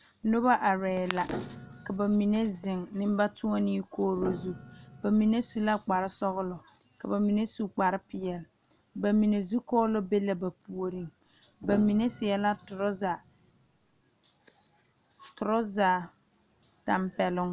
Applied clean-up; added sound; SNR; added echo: none; Piano; 15 dB; none.